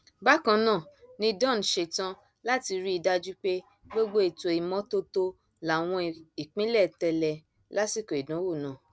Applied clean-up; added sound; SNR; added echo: none; none; none; none.